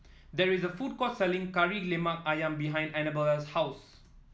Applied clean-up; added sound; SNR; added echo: none; none; none; none.